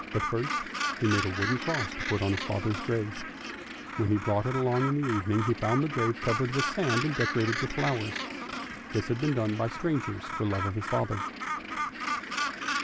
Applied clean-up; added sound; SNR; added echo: none; Gull, seagull; 4 dB; none.